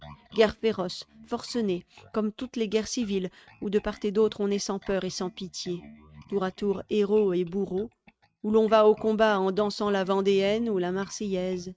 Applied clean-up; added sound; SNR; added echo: neural mask model RNNoise.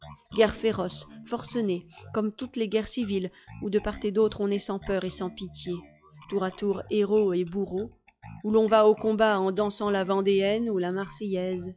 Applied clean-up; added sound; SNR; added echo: classical method log-MMSE.